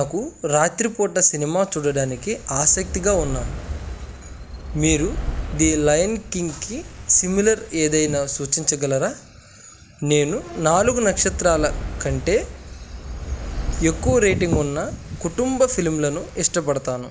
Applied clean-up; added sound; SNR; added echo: none; Fire; 11 dB; none.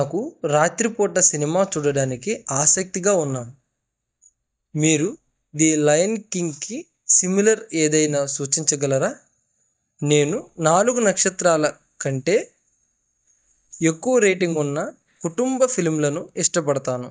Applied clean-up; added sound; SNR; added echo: neural mask model DeepFilterNet 3.